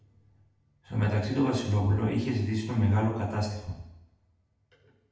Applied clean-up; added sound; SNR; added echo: none; none; none; reverberation time 0.8 s.